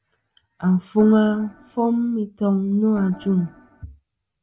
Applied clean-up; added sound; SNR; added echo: none; Organ; 19 dB; none.